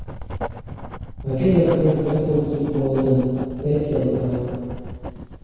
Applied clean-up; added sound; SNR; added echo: none; Writing; 10 dB; reverberation time 2.0 s.